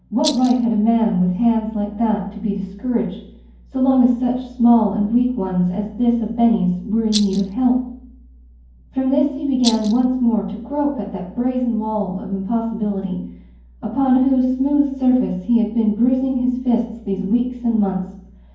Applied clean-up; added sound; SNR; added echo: none; Rattle; 9 dB; reverberation time 0.9 s.